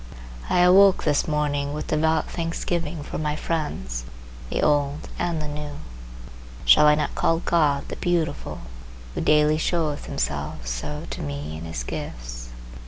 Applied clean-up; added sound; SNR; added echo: none; none; none; none.